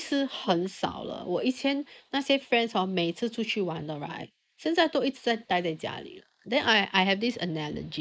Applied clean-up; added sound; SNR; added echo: neural mask model Resemble Enhance denoiser.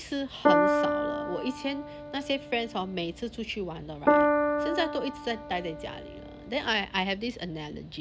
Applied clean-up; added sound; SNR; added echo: none; Piano; -4 dB; none.